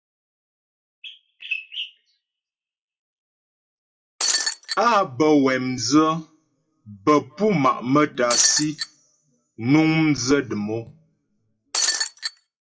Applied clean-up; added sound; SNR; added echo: classical method WPE with log-MMSE.